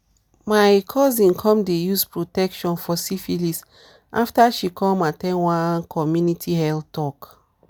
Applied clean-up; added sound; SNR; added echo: none; none; none; none.